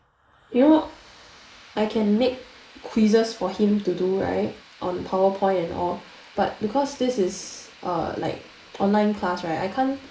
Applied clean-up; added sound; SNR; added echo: neural mask model Resemble Enhance denoiser.